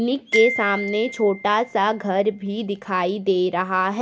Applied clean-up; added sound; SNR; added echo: none; Glockenspiel; 10 dB; none.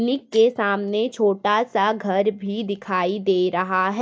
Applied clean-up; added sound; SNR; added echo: neural mask model DeepFilterNet 3.